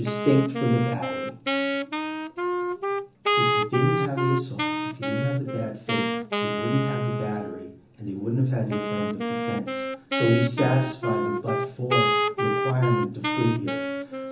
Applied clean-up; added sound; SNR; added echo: none; Wind instrument, woodwind instrument; 0 dB; reverberation time 0.7 s.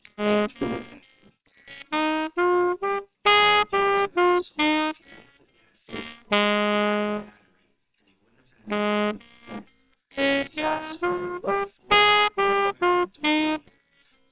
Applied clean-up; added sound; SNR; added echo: neural separator model SepFormer WHAMR!.